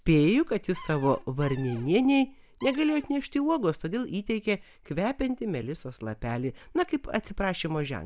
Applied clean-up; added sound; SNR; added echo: none; Cupboard open or close; 19 dB; none.